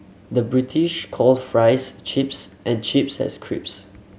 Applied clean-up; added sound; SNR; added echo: none; none; none; none.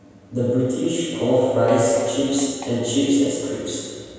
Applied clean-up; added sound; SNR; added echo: none; Fart; 19 dB; reverberation time 1.9 s.